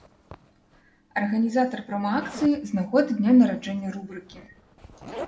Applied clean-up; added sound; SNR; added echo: none; Zipper (clothing); 19 dB; reverberation time 0.6 s.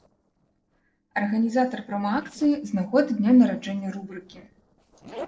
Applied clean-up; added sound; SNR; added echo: neural separator model SepFormer DNS4.